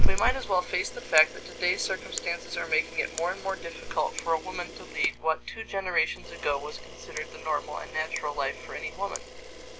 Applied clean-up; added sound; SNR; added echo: none; Camera; 15 dB; none.